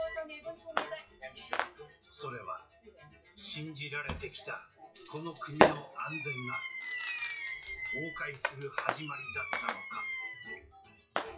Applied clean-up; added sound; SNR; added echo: classical method WPE with log-MMSE.